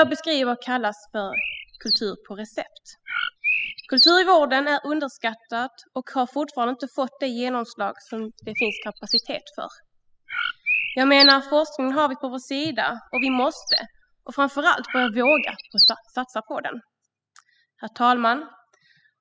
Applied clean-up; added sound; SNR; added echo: classical method spectral subtraction.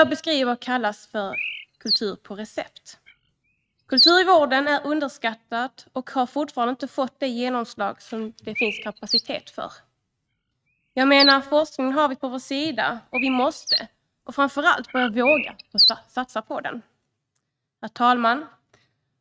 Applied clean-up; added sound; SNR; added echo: neural mask model RNNoise.